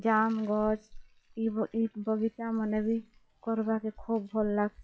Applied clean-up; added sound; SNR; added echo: classical method log-MMSE.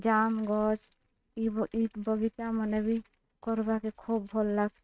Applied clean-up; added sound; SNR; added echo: neural mask model RNNoise.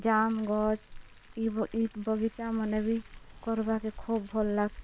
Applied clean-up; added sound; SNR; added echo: none; Car; 16 dB; none.